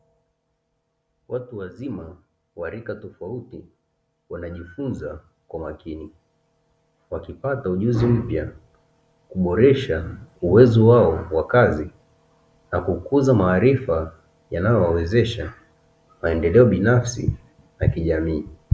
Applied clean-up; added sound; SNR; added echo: none; none; none; none.